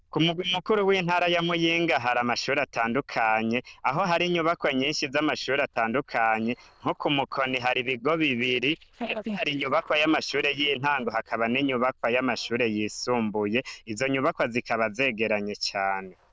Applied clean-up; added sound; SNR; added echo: neural diffusion model UNIVERSE++.